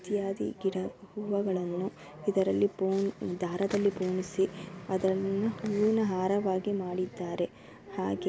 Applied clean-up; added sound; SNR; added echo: none; none; none; none.